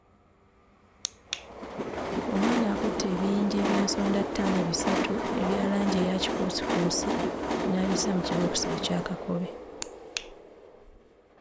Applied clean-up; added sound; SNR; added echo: none; Train; 1 dB; none.